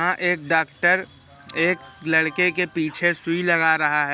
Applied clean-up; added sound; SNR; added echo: none; none; none; none.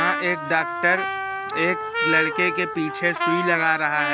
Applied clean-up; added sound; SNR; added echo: none; Trumpet; 3 dB; none.